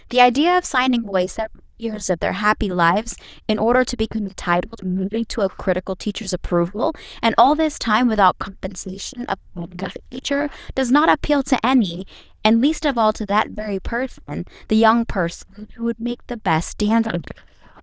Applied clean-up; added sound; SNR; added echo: neural diffusion model UNIVERSE++.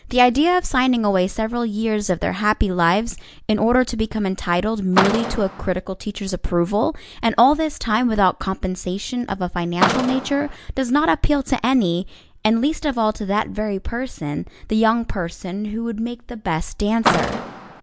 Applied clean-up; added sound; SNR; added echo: none; Car; 5 dB; none.